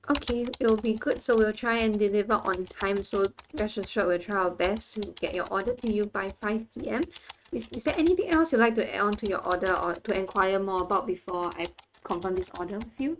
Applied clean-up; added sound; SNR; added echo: neural mask model RNNoise.